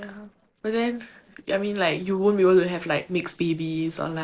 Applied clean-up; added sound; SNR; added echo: neural separator model SepFormer DNS4.